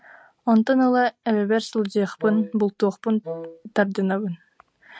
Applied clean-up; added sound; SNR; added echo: none; Wind instrument, woodwind instrument; 13 dB; none.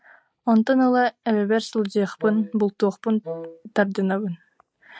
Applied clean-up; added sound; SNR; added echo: neural mask model DeepFilterNet 3.